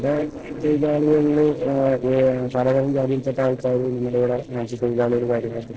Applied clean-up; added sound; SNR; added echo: neural separator model SepFormer DNS4.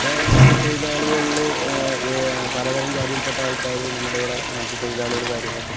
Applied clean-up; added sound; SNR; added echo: none; Toilet flush; -4 dB; none.